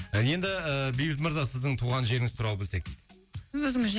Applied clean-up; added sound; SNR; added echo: none; none; none; none.